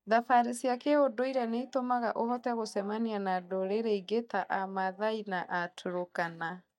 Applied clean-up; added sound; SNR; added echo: neural mask model DeepFilterNet 3.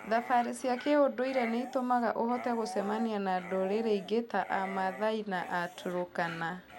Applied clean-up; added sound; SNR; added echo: none; Dog; 15 dB; none.